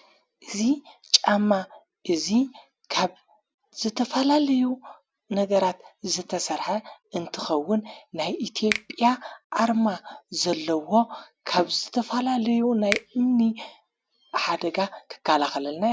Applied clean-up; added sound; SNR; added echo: none; Finger snapping; 12 dB; none.